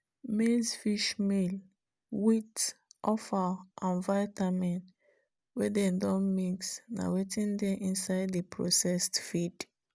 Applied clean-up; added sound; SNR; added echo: none; none; none; none.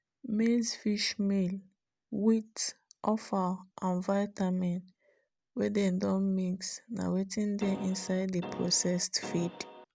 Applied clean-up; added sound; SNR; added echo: none; Keyboard (musical); 11 dB; none.